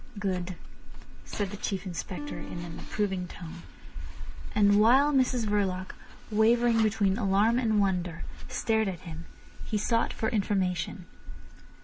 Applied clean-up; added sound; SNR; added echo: none; Acoustic guitar; 13 dB; none.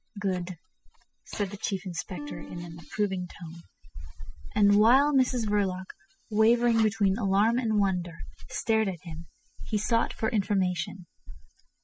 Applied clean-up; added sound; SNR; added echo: classical method spectral subtraction.